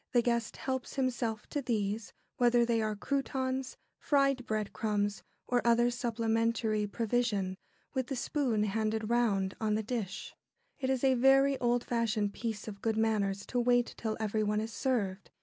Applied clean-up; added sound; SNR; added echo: none; none; none; none.